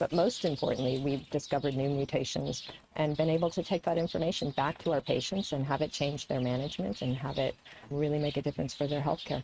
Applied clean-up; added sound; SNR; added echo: neural mask model RNNoise.